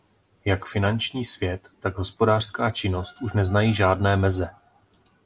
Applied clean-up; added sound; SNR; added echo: none; none; none; none.